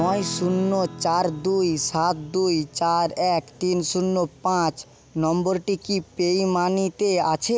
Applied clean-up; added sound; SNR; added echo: none; Acoustic guitar / Strum; 18 dB; none.